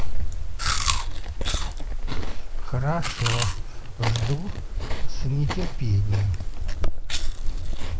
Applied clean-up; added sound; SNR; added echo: neural mask model Resemble Enhance denoiser.